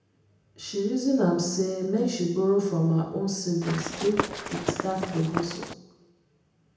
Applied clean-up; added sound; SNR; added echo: none; Run; 5 dB; reverberation time 0.9 s.